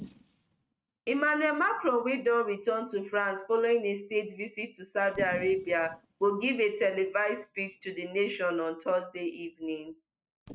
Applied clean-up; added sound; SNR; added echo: neural mask model RNNoise.